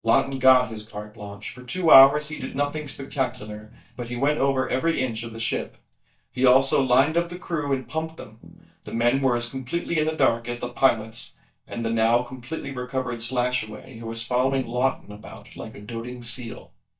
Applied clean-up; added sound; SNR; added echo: neural mask model DeepFilterNet 3.